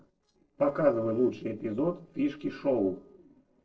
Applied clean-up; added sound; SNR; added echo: neural separator model SepFormer DNS4.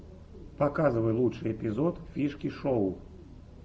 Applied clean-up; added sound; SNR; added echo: none; none; none; none.